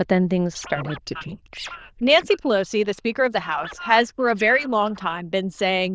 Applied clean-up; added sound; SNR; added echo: neural diffusion model UNIVERSE++.